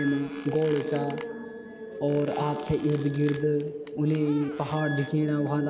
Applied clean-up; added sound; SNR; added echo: none; Squeak + Wind instrument, woodwind instrument; 16 dB; none.